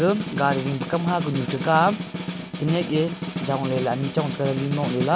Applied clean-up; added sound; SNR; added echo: none; Snare drum; 6 dB; none.